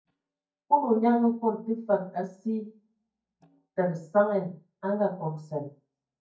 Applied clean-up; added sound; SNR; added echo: neural mask model DeepFilterNet 3.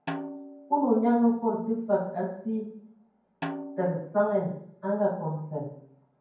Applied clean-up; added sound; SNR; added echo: none; Snare drum; 14 dB; reverberation time 0.9 s.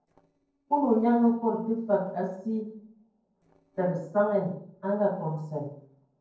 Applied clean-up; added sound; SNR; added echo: neural separator model SepFormer DNS4.